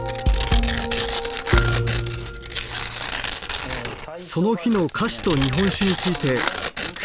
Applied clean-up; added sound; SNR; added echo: none; Tearing; 3 dB; none.